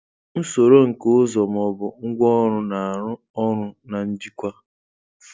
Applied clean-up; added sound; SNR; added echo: none; none; none; none.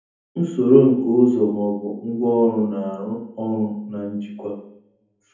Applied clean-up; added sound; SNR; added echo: none; none; none; reverberation time 0.7 s.